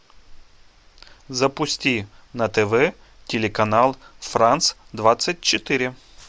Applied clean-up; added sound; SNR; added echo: none; none; none; none.